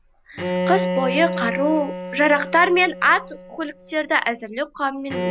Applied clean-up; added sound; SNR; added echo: none; Bowed string instrument; 6 dB; none.